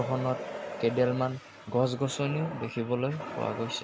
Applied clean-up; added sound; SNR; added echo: none; Fire; 10 dB; none.